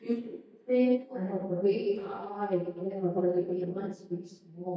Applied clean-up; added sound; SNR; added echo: neural mask model DeepFilterNet 3.